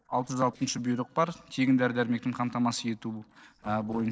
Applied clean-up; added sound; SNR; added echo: neural separator model SepFormer DNS4.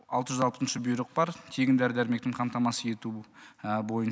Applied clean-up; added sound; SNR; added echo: none; none; none; none.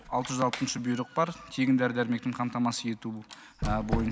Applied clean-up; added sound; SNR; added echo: none; Squeak; 9 dB; none.